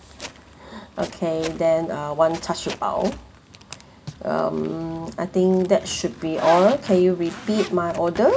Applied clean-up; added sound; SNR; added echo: none; Zipper (clothing); 16 dB; none.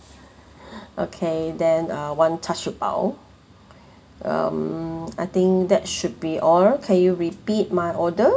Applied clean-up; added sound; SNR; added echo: none; none; none; none.